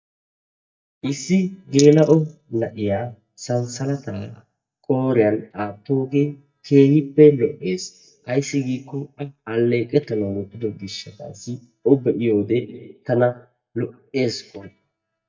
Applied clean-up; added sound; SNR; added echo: neural mask model DeepFilterNet 3.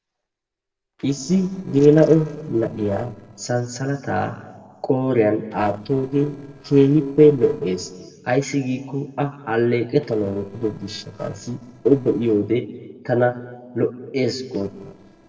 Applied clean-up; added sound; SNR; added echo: neural separator model SepFormer DNS4.